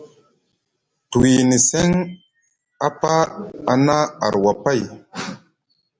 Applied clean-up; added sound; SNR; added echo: none; none; none; none.